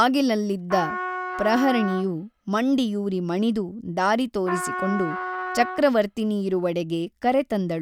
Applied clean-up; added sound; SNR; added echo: none; Trumpet; 8 dB; none.